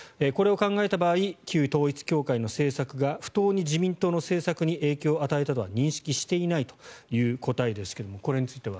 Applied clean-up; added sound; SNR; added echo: none; none; none; none.